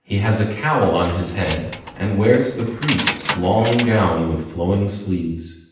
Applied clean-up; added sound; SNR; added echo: none; Keys jangling; 9 dB; reverberation time 0.9 s.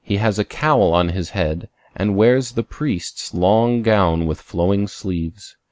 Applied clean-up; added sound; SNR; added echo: none; none; none; none.